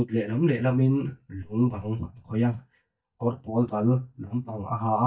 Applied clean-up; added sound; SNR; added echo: neural mask model DeepFilterNet 3.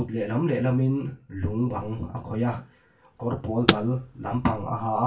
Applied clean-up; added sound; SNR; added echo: none; Car; 5 dB; reverberation time 0.2 s.